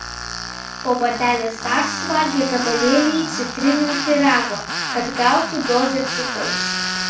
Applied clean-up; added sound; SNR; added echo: none; Tools; 5 dB; reverberation time 0.4 s.